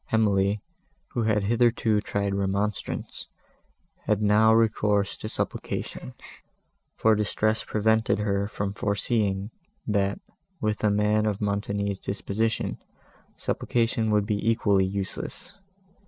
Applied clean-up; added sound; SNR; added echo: neural separator model SepFormer DNS4.